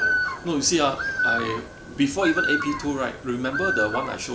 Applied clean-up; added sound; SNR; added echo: none; Bird; 2 dB; none.